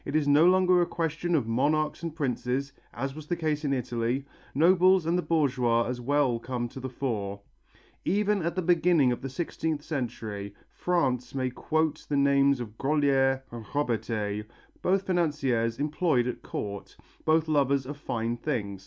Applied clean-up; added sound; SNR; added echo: none; none; none; none.